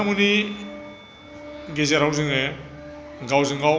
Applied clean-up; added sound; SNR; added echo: none; Musical instrument + Organ; 17 dB; none.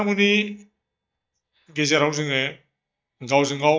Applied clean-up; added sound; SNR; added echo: neural mask model DeepFilterNet 3.